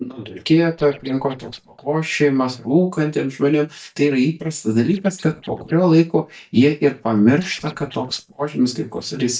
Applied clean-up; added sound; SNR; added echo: neural mask model DeepFilterNet 3.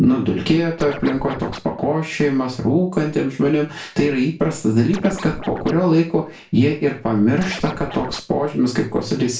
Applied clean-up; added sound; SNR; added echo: none; Scratching (performance technique); 12 dB; reverberation time 0.3 s.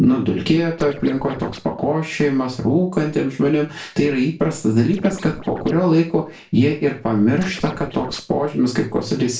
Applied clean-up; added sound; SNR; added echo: neural separator model SepFormer DNS4.